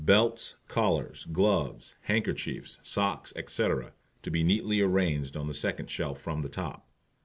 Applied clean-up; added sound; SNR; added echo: none; none; none; none.